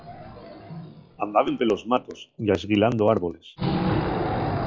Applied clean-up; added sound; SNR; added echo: classical method log-MMSE.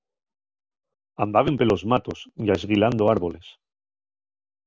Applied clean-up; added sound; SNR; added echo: none; none; none; none.